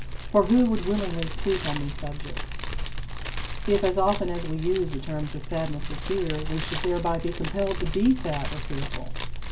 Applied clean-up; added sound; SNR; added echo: none; Fire; 2 dB; reverberation time 1.4 s.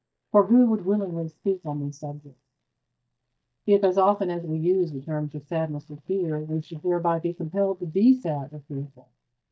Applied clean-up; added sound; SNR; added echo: neural mask model DeepFilterNet 3.